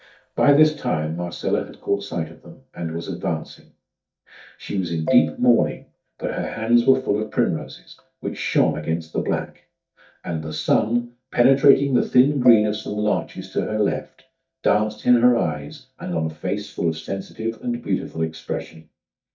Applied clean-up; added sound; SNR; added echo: neural mask model DeepFilterNet 3.